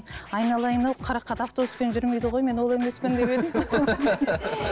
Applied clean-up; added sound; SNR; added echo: none; Scratching (performance technique); 15 dB; none.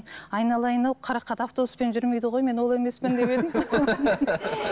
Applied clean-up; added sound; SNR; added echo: none; none; none; none.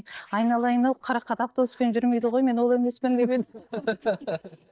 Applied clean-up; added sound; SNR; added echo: neural mask model DeepFilterNet 3.